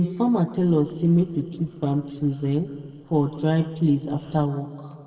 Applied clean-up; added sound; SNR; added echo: neural separator model SepFormer DNS4.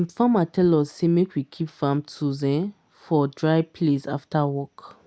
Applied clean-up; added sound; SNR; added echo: none; none; none; none.